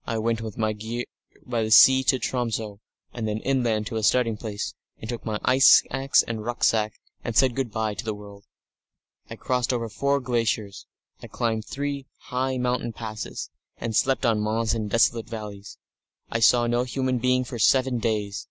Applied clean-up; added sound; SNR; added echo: none; none; none; none.